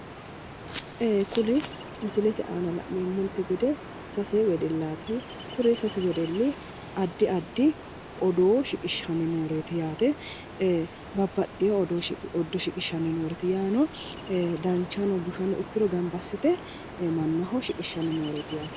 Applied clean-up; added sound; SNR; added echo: none; Ocean; 13 dB; none.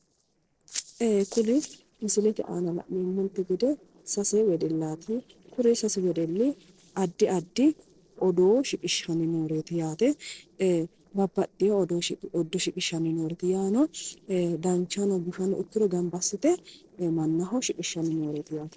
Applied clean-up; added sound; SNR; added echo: neural separator model SepFormer DNS4.